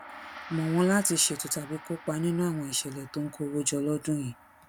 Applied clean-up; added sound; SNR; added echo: none; Gong; 17 dB; none.